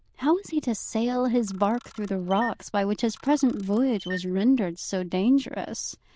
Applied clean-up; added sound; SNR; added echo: neural diffusion model UNIVERSE++.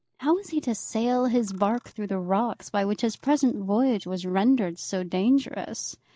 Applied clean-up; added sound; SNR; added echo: neural mask model DeepFilterNet 3.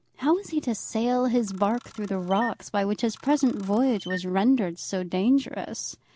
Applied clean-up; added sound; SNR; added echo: none; Camera; 18 dB; none.